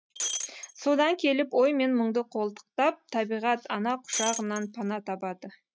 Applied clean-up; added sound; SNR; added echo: none; Shatter; 7 dB; none.